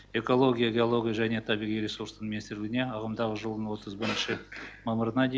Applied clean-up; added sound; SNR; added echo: none; none; none; none.